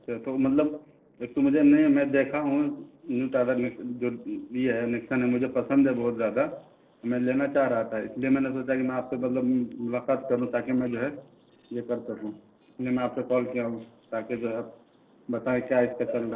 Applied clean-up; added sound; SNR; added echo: neural separator model SepFormer DNS4.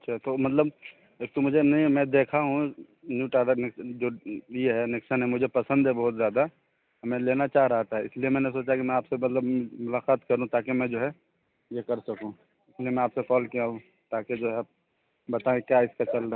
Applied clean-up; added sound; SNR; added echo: none; none; none; none.